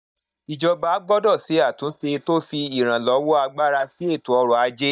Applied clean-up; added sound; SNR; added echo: neural mask model DeepFilterNet 3.